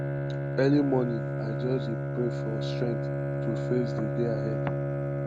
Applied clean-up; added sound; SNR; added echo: none; Bowed string instrument; -1 dB; none.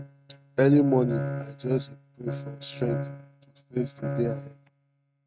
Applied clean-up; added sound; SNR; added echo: neural mask model RNNoise.